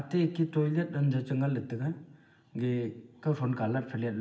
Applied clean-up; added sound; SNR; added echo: none; none; none; reverberation time 0.8 s.